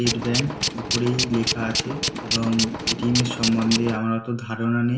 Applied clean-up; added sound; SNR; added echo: none; Tools; 2 dB; reverberation time 0.6 s.